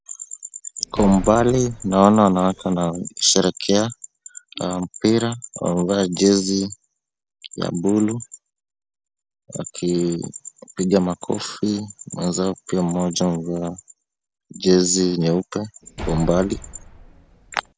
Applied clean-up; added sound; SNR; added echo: none; Slam; 12 dB; none.